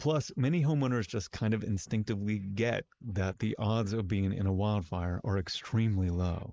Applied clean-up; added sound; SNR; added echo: neural mask model Resemble Enhance denoiser.